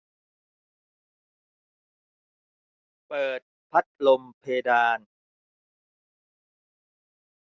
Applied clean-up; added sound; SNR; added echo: none; none; none; none.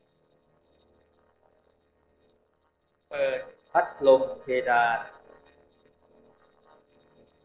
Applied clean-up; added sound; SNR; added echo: neural separator model SepFormer DNS4.